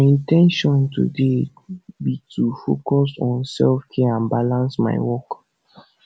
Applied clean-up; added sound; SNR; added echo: none; none; none; none.